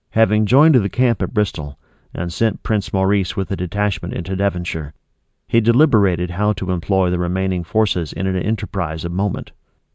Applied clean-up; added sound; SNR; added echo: none; none; none; none.